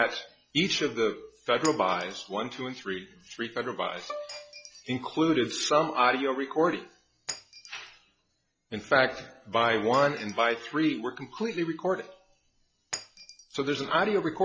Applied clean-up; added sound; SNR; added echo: classical method log-MMSE.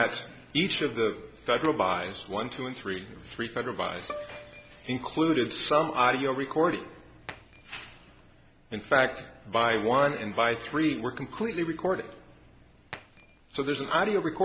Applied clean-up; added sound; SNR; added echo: none; Bowed string instrument + Shatter; 18 dB; none.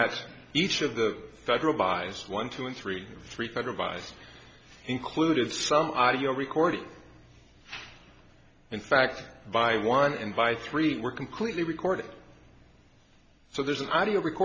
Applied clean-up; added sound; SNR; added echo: none; none; none; none.